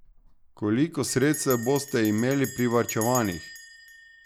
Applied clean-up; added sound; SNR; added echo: none; Bell; 14 dB; none.